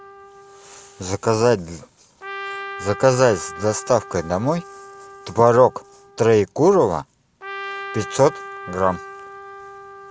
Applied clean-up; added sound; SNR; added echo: none; Trumpet; 15 dB; none.